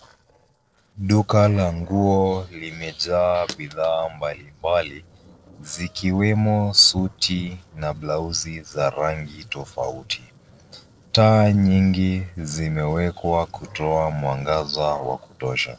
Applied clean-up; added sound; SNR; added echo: neural separator model SepFormer DNS4.